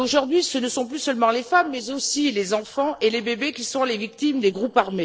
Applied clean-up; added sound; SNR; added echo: neural separator model SepFormer DNS4.